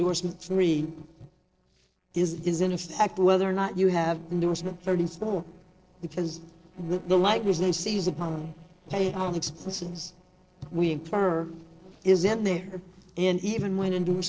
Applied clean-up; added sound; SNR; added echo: neural separator model SepFormer DNS4.